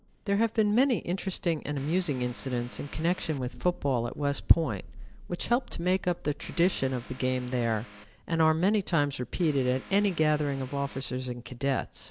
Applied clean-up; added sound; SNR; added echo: none; Vehicle + Thunder; 19 dB; none.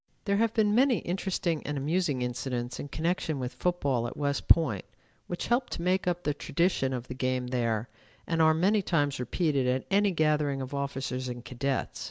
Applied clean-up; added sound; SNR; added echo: none; none; none; none.